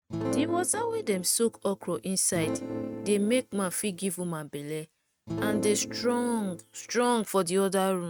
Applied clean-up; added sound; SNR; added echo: neural mask model RNNoise.